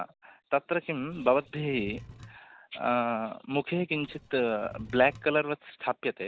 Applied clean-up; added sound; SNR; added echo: none; Wood / Tools; 18 dB; none.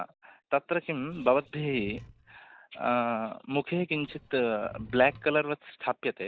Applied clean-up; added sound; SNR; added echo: neural mask model DeepFilterNet 3.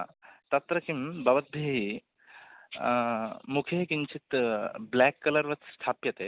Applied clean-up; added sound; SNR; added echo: none; none; none; none.